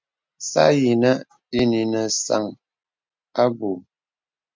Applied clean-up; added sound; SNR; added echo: none; none; none; none.